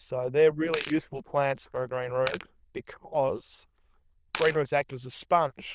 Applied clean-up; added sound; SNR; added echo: neural diffusion model UNIVERSE++.